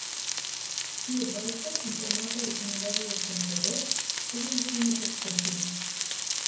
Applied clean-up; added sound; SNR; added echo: none; Frying (food); -4 dB; reverberation time 0.9 s.